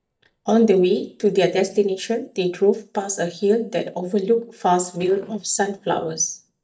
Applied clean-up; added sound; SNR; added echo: neural mask model DeepFilterNet 3.